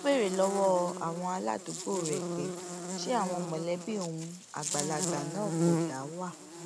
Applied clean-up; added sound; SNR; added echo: none; Buzz; 3 dB; none.